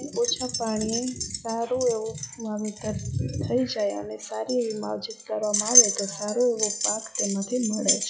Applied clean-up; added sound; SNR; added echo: classical method log-MMSE.